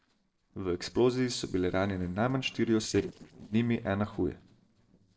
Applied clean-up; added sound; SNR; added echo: neural separator model SepFormer DNS4.